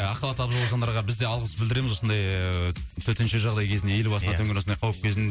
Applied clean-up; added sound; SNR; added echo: none; none; none; none.